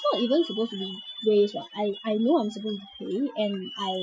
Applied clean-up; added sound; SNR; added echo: classical method Wiener filter.